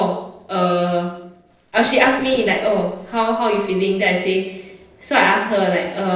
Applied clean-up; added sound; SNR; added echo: neural separator model SepFormer DNS4.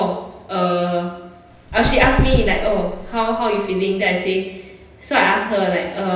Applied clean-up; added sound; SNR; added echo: none; Knock / Wood; 4 dB; reverberation time 0.9 s.